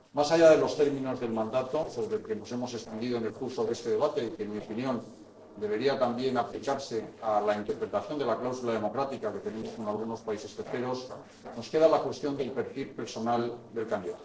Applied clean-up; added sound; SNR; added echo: neural separator model SepFormer DNS4.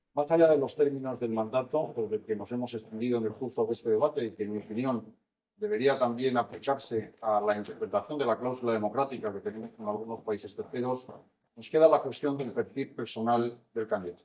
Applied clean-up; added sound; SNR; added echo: neural mask model DeepFilterNet 3.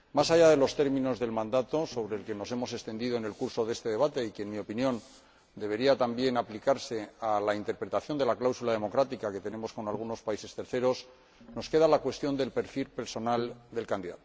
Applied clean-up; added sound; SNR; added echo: none; none; none; none.